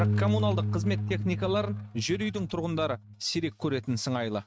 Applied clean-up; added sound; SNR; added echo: neural mask model RNNoise.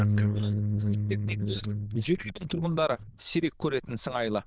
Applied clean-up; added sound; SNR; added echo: neural diffusion model UNIVERSE++.